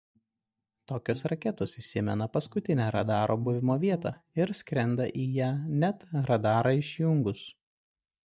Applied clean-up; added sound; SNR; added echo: neural mask model DeepFilterNet 3.